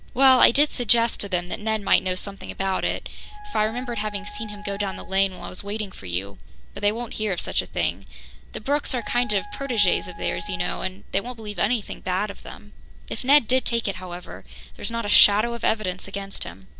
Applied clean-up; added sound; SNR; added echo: none; Wind instrument, woodwind instrument; 17 dB; none.